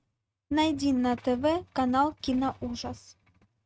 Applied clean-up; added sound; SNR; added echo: neural mask model RNNoise.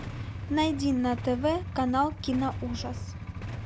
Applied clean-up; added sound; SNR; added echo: none; Idling / Engine starting / Motorcycle / Accelerating, revving, vroom; 7 dB; none.